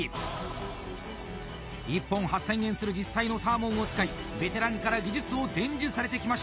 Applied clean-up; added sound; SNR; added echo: none; none; none; none.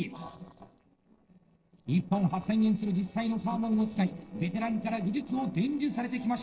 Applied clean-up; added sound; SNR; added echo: neural separator model SepFormer DNS4.